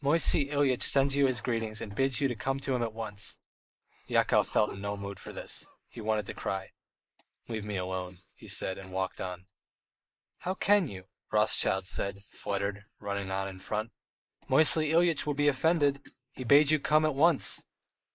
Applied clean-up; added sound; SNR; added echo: neural mask model Resemble Enhance denoiser.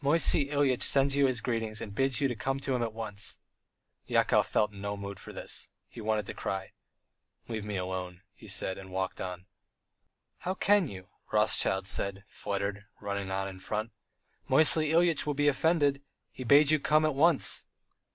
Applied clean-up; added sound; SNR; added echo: none; none; none; none.